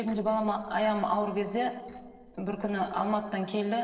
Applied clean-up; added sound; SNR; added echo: neural separator model SepFormer DNS4.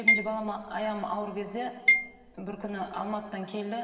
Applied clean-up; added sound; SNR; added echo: none; Marimba, xylophone; -3 dB; reverberation time 2.1 s.